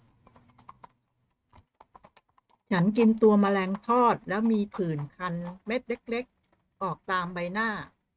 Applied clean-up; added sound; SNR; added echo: neural mask model RNNoise.